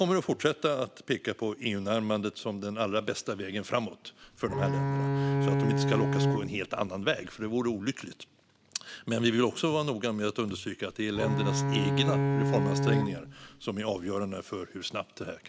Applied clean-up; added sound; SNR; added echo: none; Bowed string instrument; -3 dB; none.